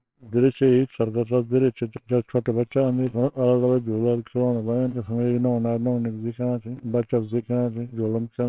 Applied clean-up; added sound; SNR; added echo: neural separator model SepFormer WHAMR!.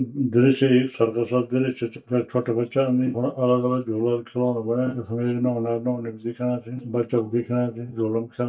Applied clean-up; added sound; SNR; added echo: neural mask model DeepFilterNet 3.